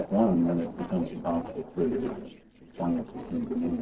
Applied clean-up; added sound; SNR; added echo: neural separator model SepFormer DNS4.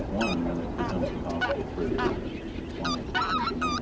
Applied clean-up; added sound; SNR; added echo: none; Fowl; -3 dB; reverberation time 0.3 s.